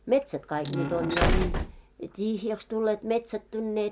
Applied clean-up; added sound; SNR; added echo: none; Slam; -2 dB; none.